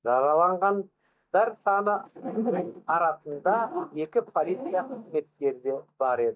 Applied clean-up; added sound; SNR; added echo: neural mask model DeepFilterNet 3.